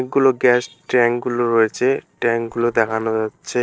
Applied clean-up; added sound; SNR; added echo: neural separator model SepFormer DNS4.